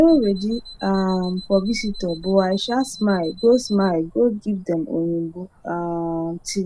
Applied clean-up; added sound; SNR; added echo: none; Cricket / Motor vehicle (road) + Alarm; 19 dB; none.